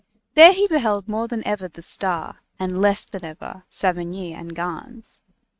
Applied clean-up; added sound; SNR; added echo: neural mask model RNNoise.